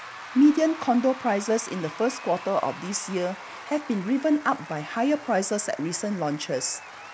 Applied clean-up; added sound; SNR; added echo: none; Applause / Crowd / Cheering; 15 dB; none.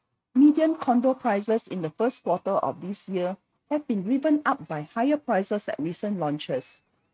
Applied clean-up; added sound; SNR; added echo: neural mask model RNNoise.